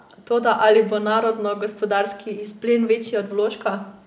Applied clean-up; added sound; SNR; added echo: none; none; none; none.